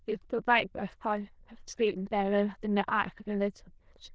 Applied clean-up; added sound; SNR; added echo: neural diffusion model UNIVERSE++.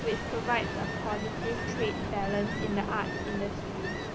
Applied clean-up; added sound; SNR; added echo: none; Ocean; 0 dB; none.